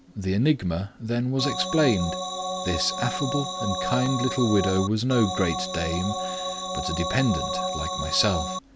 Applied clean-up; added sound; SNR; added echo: none; Organ; 4 dB; none.